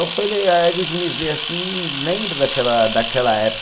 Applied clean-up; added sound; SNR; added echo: none; Camera; 5 dB; none.